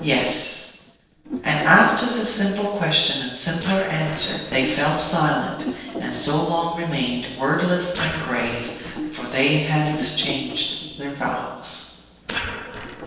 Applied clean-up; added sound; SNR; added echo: neural separator model SepFormer DNS4.